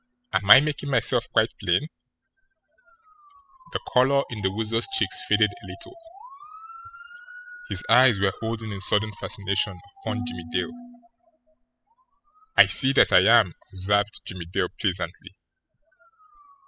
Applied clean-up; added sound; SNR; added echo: classical method spectral subtraction.